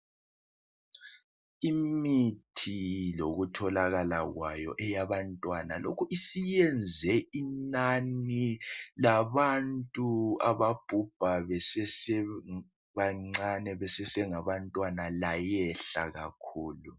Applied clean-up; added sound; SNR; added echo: none; none; none; none.